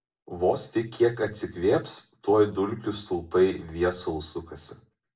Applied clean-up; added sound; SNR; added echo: none; none; none; reverberation time 0.3 s.